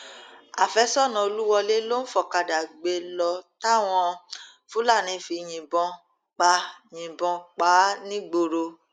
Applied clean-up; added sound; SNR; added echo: none; none; none; none.